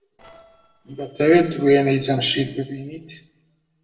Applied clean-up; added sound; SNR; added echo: neural separator model SepFormer DNS4.